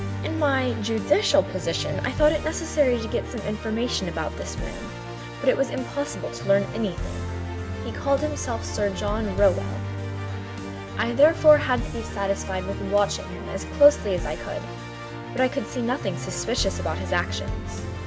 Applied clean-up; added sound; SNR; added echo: none; Musical instrument; 6 dB; none.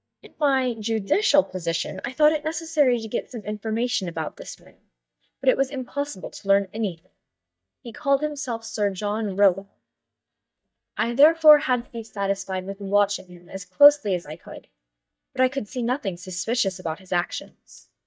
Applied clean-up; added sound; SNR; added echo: neural mask model DeepFilterNet 3.